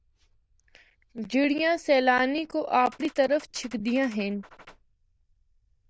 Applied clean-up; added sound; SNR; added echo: neural diffusion model UNIVERSE++.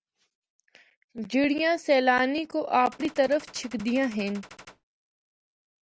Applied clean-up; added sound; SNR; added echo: none; Gunshot, gunfire; 20 dB; none.